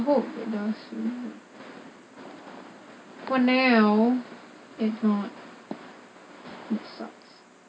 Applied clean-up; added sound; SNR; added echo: none; none; none; none.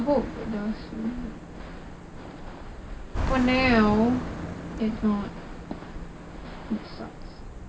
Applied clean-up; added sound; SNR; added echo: none; Car passing by; 6 dB; none.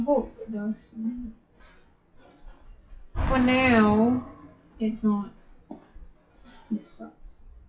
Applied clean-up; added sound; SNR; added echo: classical method log-MMSE.